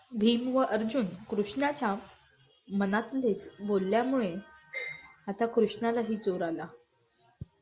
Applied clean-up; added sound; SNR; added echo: none; none; none; none.